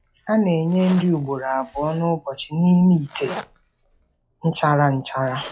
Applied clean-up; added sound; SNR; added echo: classical method log-MMSE.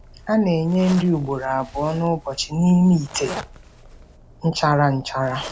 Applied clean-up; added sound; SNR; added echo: none; Zipper (clothing); 18 dB; none.